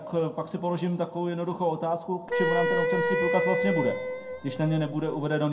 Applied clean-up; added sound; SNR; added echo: none; Wind instrument, woodwind instrument; -1 dB; reverberation time 0.2 s.